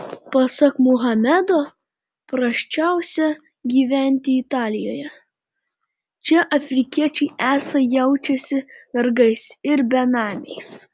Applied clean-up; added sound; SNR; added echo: none; none; none; none.